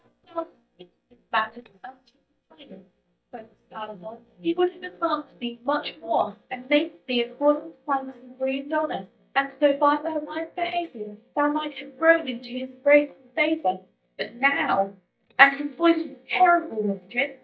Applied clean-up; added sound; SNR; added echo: neural mask model DeepFilterNet 3.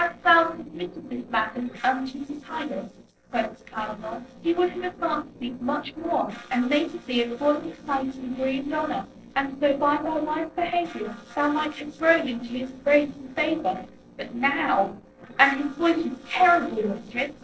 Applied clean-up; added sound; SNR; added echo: neural separator model SepFormer DNS4.